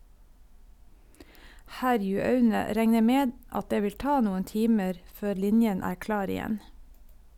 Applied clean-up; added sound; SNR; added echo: none; none; none; none.